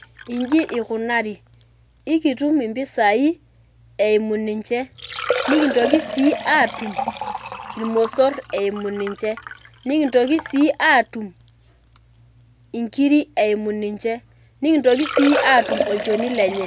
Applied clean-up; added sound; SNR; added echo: none; Liquid; 9 dB; none.